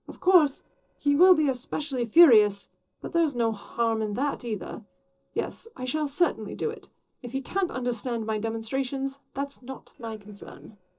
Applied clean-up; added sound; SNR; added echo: neural separator model SepFormer DNS4.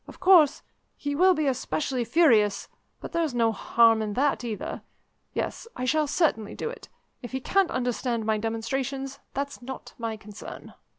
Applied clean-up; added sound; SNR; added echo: none; none; none; none.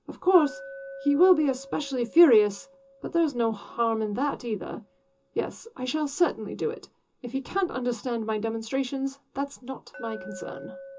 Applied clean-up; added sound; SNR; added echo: none; Glass; 20 dB; reverberation time 0.2 s.